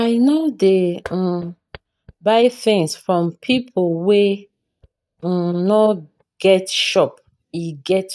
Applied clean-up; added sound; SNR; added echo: neural mask model DeepFilterNet 3.